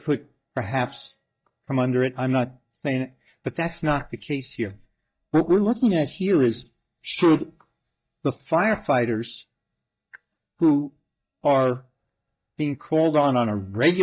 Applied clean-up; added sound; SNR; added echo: neural mask model DeepFilterNet 3.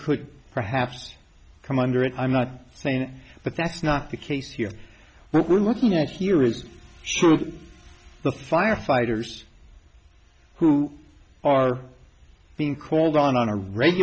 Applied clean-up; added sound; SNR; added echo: none; none; none; none.